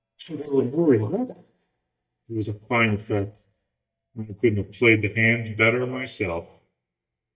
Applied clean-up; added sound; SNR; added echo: neural mask model DeepFilterNet 3.